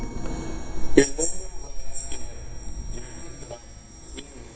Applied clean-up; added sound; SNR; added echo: neural mask model DeepFilterNet 3.